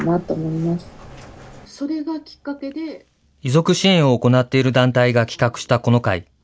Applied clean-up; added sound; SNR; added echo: none; none; none; none.